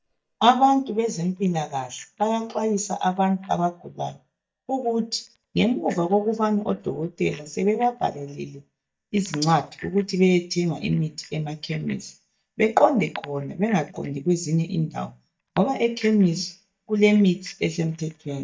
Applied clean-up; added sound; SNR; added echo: neural mask model DeepFilterNet 3.